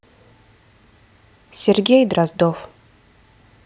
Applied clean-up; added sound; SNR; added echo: none; none; none; none.